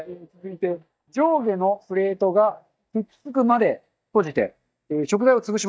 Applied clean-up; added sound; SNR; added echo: neural mask model DeepFilterNet 3.